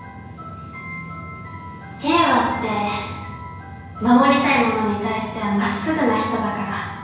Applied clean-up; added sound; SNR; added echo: none; none; none; reverberation time 1.0 s.